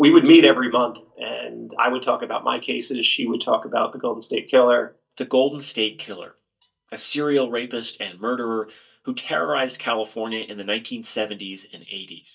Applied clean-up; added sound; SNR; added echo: neural mask model DeepFilterNet 3.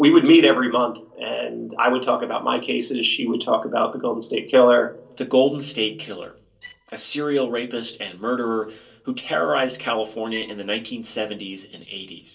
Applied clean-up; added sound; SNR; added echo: neural separator model SepFormer DNS4.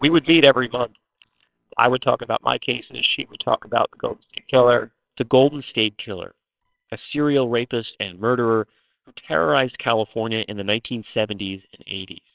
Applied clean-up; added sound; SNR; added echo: neural separator model SepFormer WHAMR!.